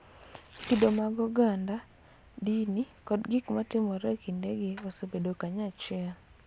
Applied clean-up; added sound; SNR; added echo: none; Tearing; 20 dB; none.